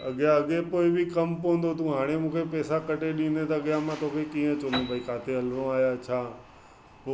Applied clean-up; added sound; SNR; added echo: none; Piano; 19 dB; none.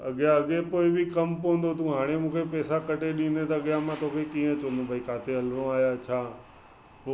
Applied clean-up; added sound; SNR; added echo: none; none; none; none.